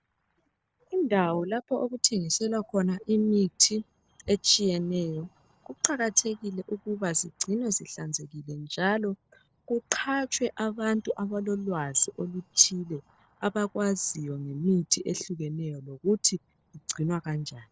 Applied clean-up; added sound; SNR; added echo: neural separator model SepFormer DNS4.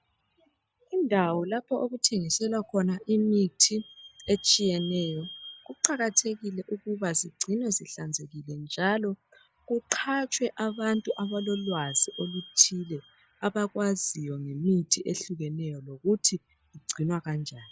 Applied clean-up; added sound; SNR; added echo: classical method log-MMSE.